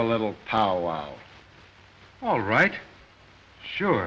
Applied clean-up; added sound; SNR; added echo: none; none; none; none.